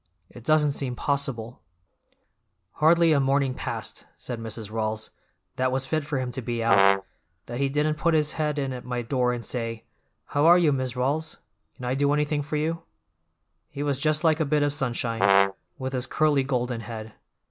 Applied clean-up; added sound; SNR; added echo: none; Brass instrument; -2 dB; none.